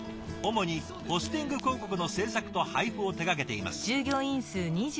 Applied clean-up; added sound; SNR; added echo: none; Ocean; 19 dB; none.